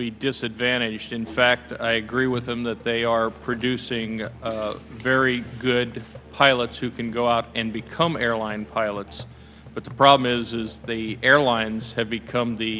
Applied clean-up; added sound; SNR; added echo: none; Musical instrument; 20 dB; none.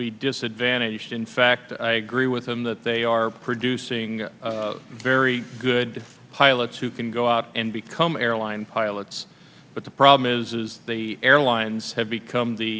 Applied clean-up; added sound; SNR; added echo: none; none; none; none.